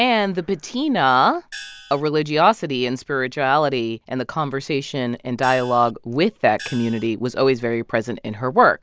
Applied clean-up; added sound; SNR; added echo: none; Gong; 16 dB; none.